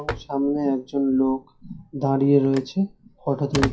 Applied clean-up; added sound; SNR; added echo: classical method WPE with log-MMSE.